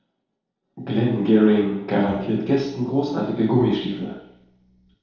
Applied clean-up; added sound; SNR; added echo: neural separator model SepFormer DNS4.